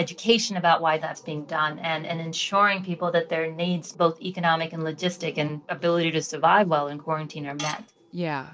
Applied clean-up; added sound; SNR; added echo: none; Tools; 13 dB; none.